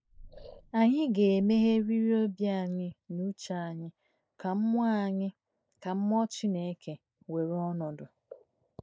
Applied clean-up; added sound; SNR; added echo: neural mask model Resemble Enhance denoiser.